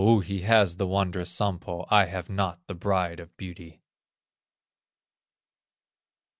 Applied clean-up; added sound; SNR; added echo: none; none; none; none.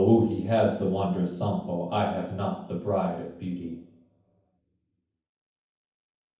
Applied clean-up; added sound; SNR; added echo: none; none; none; reverberation time 0.7 s.